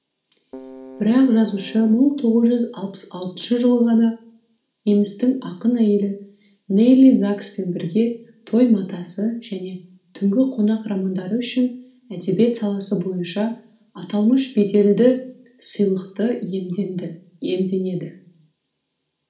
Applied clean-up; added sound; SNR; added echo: none; Keyboard (musical); 18 dB; reverberation time 0.4 s.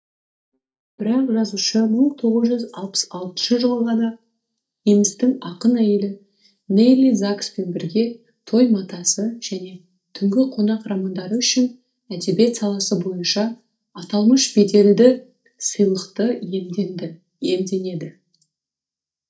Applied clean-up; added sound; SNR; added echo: neural mask model DeepFilterNet 3.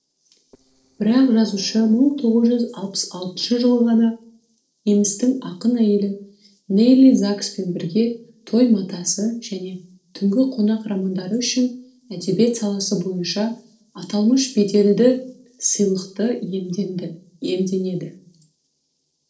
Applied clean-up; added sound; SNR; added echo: neural separator model SepFormer DNS4.